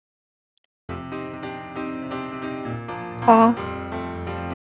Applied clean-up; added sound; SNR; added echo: none; Piano; 5 dB; none.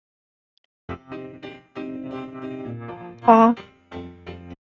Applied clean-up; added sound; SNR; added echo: neural mask model RNNoise.